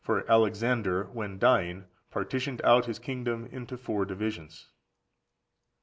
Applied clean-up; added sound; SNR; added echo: none; none; none; none.